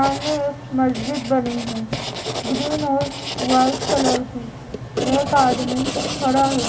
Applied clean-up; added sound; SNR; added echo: none; Writing; 5 dB; reverberation time 2.0 s.